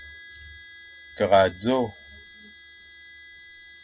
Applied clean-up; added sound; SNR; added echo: none; Harmonica; 17 dB; none.